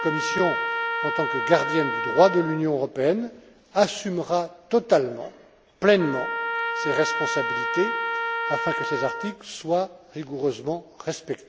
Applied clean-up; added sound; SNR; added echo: none; Trumpet; 4 dB; none.